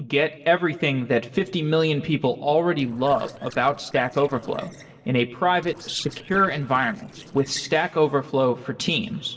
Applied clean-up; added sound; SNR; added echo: neural separator model SepFormer DNS4.